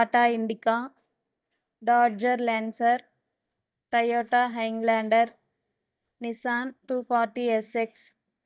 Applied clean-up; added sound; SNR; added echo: neural mask model DeepFilterNet 3.